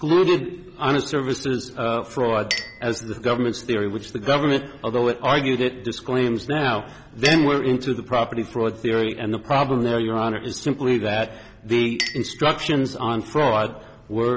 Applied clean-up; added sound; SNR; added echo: none; Chink, clink; 17 dB; none.